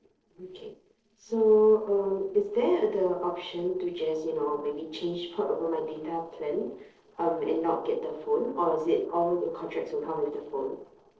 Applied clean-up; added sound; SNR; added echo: neural separator model SepFormer DNS4.